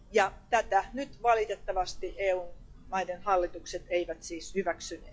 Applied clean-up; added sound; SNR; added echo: classical method log-MMSE.